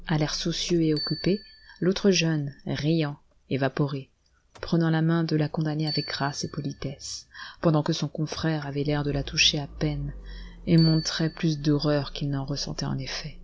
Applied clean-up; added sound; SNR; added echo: none; Idling / Engine starting / Motor vehicle (road) + Bicycle bell; 15 dB; none.